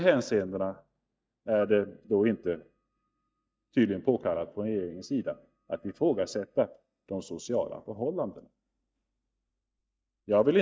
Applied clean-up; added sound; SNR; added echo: neural mask model DeepFilterNet 3.